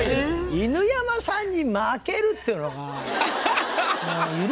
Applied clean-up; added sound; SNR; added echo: none; none; none; none.